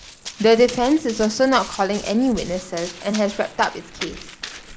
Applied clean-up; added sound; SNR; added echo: none; Run; 15 dB; none.